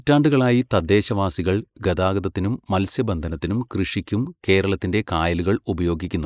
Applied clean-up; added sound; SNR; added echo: neural mask model Resemble Enhance denoiser.